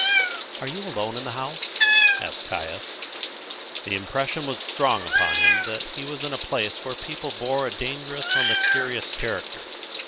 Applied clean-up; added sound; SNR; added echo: none; Meow; -4 dB; none.